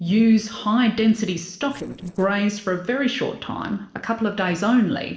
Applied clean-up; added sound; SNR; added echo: neural separator model SepFormer DNS4.